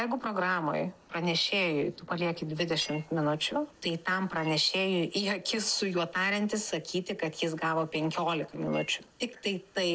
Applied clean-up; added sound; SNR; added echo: neural separator model SepFormer DNS4.